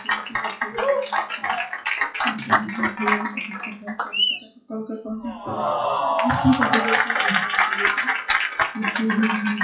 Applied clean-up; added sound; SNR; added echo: classical method WPE with log-MMSE.